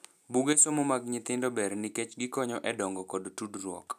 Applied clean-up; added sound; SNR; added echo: none; none; none; none.